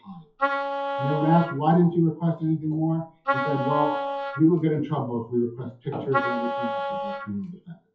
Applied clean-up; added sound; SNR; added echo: classical method WPE with log-MMSE.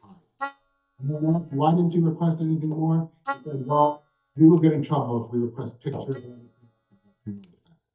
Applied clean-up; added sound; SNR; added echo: neural mask model DeepFilterNet 3.